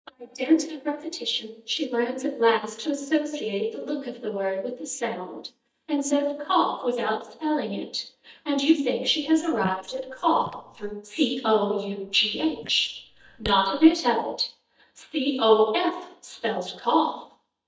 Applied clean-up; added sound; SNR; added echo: neural mask model DeepFilterNet 3.